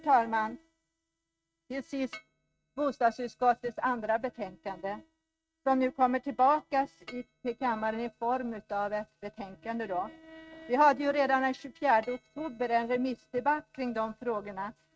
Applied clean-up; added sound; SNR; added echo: neural mask model RNNoise.